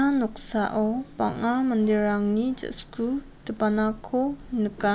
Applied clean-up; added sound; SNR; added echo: none; none; none; none.